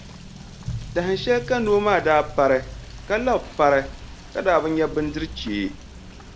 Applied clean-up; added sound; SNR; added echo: none; Motor vehicle (road) / Rain; 13 dB; none.